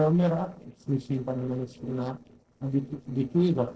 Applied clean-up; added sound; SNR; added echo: neural separator model SepFormer DNS4.